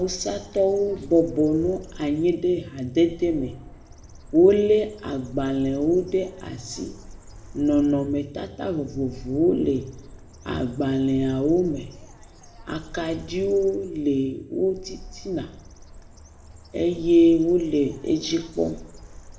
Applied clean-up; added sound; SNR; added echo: none; Bird; 19 dB; reverberation time 0.8 s.